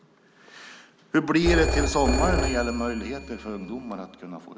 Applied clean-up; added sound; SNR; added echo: none; Telephone; 1 dB; none.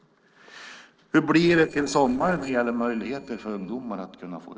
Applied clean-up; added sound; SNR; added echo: neural separator model SepFormer DNS4.